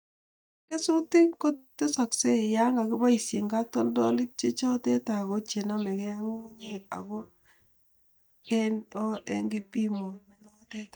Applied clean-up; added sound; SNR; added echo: neural mask model DeepFilterNet 3.